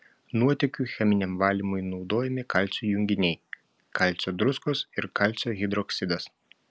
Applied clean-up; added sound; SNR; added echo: none; none; none; none.